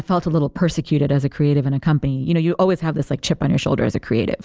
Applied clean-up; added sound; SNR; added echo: none; none; none; none.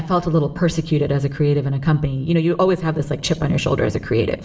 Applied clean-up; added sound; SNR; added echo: none; none; none; reverberation time 1.3 s.